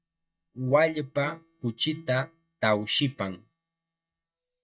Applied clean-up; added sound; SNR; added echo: neural mask model DeepFilterNet 3.